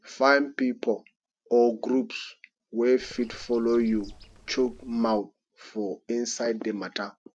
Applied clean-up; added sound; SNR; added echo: none; Bird; 20 dB; none.